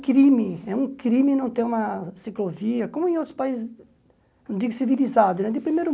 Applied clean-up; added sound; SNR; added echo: none; none; none; none.